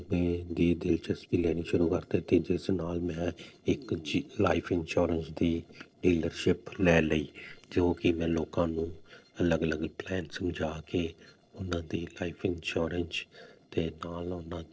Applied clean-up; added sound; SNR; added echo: neural separator model SepFormer DNS4.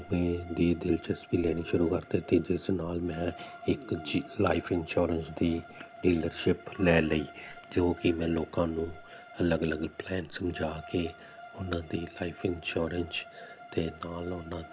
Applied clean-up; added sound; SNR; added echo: none; Bowed string instrument; 19 dB; none.